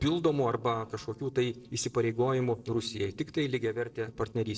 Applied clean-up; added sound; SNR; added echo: neural separator model SepFormer DNS4.